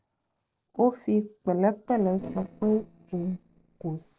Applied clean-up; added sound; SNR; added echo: neural separator model SepFormer DNS4.